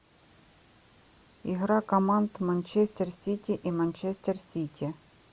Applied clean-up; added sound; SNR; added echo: none; none; none; none.